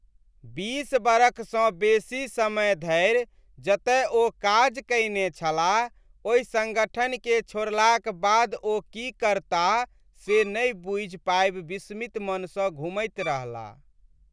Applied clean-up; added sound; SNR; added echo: none; Bowed string instrument; 17 dB; none.